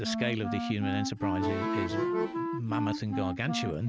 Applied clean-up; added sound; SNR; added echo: none; Accordion + Wind instrument, woodwind instrument; -1 dB; none.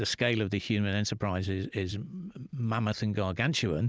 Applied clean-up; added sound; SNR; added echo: none; none; none; none.